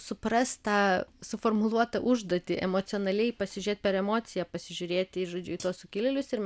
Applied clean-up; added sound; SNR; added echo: none; Hi-hat; 20 dB; none.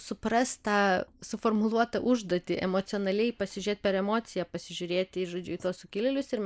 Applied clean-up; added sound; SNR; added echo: neural mask model Resemble Enhance denoiser.